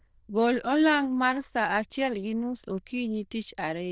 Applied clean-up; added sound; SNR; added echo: neural diffusion model UNIVERSE++.